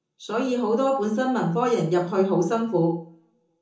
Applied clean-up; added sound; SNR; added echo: none; none; none; reverberation time 0.6 s.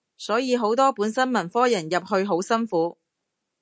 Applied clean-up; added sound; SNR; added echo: none; none; none; none.